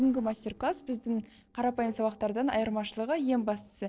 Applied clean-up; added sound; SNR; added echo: neural separator model SepFormer DNS4.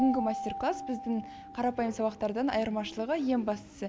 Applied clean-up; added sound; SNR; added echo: none; Keyboard (musical); 10 dB; none.